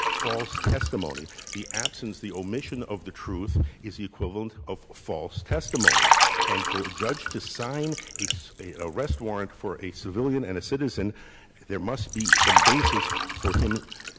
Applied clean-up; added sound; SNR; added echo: none; Liquid; -2 dB; none.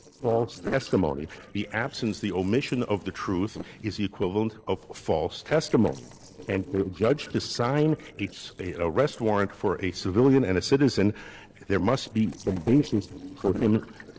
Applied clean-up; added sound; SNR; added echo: neural separator model SepFormer DNS4.